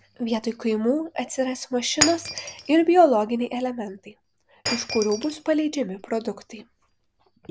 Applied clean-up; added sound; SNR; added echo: none; Shatter; 10 dB; none.